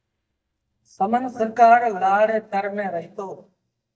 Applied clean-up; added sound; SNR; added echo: neural mask model DeepFilterNet 3.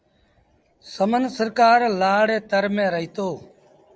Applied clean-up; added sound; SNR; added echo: none; none; none; none.